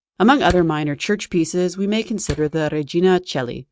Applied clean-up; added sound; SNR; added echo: neural mask model RNNoise.